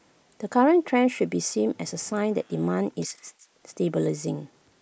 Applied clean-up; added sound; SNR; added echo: neural mask model Resemble Enhance denoiser.